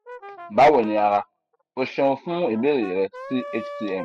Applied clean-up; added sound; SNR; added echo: classical method spectral subtraction.